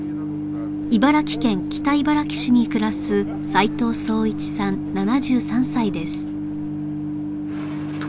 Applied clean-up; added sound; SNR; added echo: none; Microwave oven; 4 dB; none.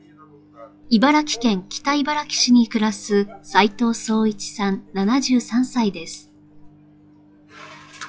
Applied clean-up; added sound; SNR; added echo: classical method log-MMSE.